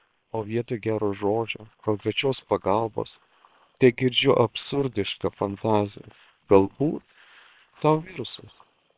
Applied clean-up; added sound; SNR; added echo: neural separator model SepFormer WHAM!.